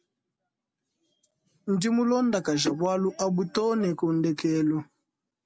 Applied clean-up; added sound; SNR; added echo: none; none; none; none.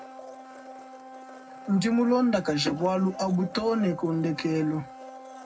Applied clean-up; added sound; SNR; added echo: none; Domestic sounds, home sounds; 16 dB; reverberation time 0.3 s.